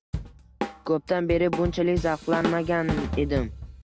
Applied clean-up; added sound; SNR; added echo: none; Drum / Drum kit; 5 dB; none.